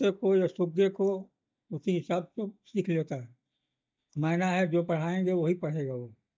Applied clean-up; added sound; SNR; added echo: neural mask model DeepFilterNet 3.